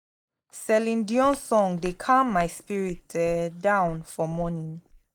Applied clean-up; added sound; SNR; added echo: neural mask model DeepFilterNet 3.